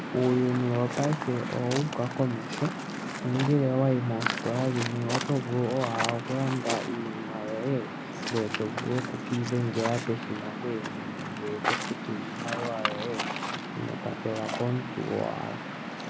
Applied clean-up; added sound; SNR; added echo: none; Waves, surf; 4 dB; none.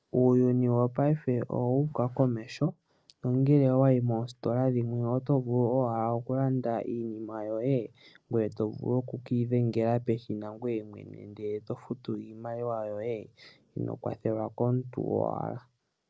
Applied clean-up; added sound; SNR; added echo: none; none; none; none.